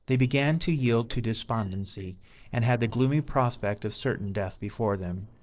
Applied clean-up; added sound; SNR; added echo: neural separator model SepFormer DNS4.